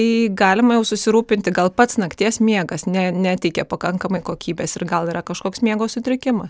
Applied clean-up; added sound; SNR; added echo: none; none; none; none.